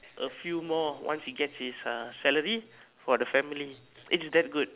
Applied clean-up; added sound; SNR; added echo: none; none; none; none.